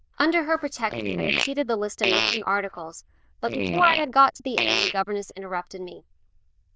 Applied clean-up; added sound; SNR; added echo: neural diffusion model UNIVERSE++.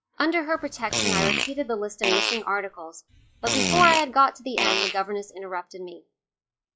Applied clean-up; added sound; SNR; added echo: classical method log-MMSE.